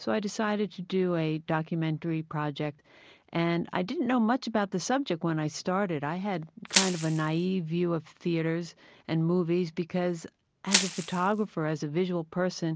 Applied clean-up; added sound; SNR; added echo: none; Crushing; 2 dB; none.